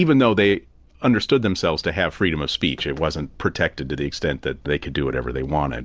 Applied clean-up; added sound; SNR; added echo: none; none; none; none.